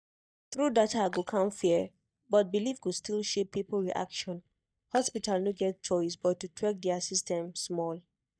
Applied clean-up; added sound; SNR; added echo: neural mask model DeepFilterNet 3.